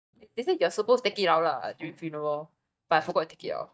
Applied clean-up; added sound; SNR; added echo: neural mask model DeepFilterNet 3.